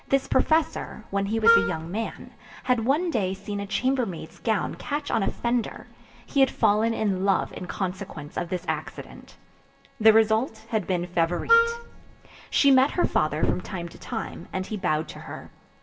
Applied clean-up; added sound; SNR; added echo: none; Wind instrument, woodwind instrument; 0 dB; reverberation time 0.6 s.